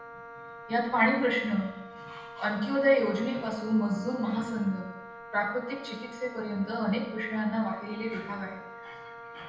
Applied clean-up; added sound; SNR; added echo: none; Wind instrument, woodwind instrument; 15 dB; reverberation time 0.9 s.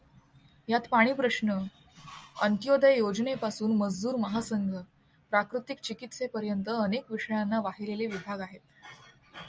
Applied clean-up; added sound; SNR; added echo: none; none; none; none.